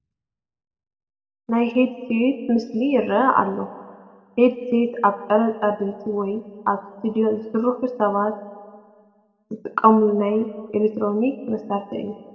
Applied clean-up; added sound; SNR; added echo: none; none; none; reverberation time 1.2 s.